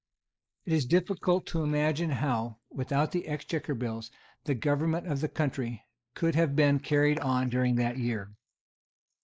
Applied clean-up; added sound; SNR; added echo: neural mask model Resemble Enhance denoiser.